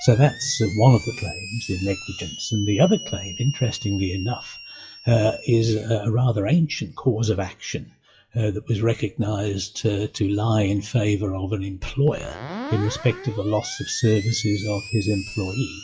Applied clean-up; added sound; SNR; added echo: classical method WPE with log-MMSE.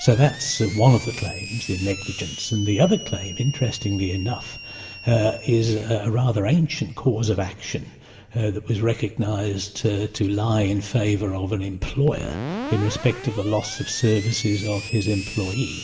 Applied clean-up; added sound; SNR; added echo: none; Screech; 14 dB; reverberation time 2.9 s.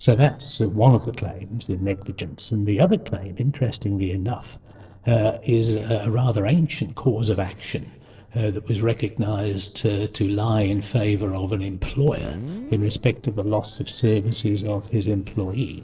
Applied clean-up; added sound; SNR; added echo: neural separator model SepFormer DNS4.